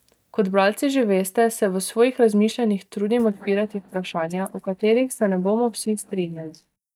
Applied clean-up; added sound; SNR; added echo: neural mask model DeepFilterNet 3.